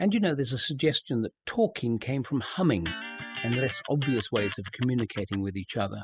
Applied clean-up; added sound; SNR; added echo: classical method spectral subtraction.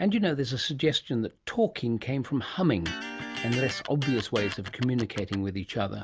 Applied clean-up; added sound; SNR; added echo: none; Electric guitar; 9 dB; none.